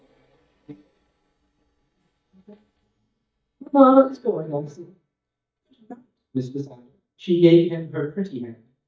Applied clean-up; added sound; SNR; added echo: neural mask model DeepFilterNet 3.